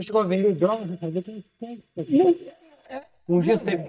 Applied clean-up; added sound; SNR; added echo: neural mask model DeepFilterNet 3.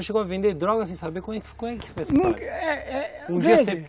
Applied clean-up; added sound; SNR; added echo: none; none; none; none.